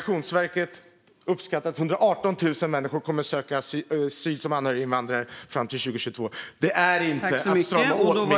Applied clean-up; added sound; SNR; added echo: none; none; none; none.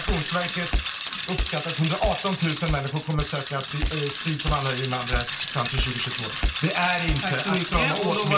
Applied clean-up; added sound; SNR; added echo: none; Bicycle; 3 dB; reverberation time 0.2 s.